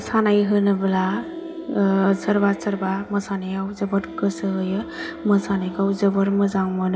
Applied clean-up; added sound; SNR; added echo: none; Wind instrument, woodwind instrument; 16 dB; reverberation time 0.3 s.